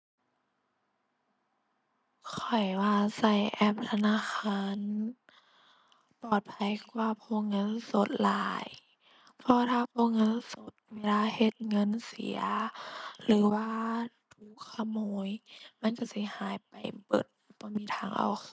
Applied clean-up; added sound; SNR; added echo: none; none; none; none.